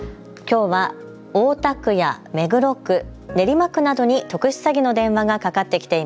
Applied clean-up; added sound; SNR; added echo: none; none; none; none.